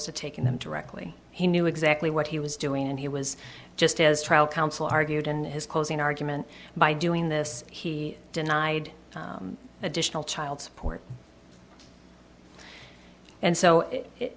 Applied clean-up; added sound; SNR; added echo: none; none; none; none.